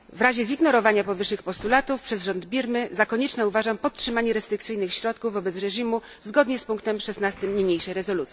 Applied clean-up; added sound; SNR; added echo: none; none; none; none.